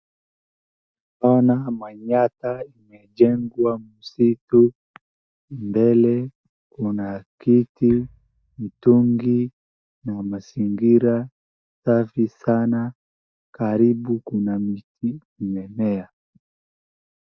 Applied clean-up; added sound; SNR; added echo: neural mask model DeepFilterNet 3.